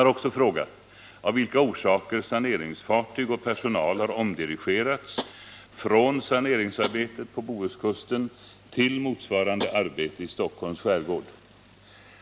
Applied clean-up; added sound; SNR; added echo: none; Tap; 14 dB; none.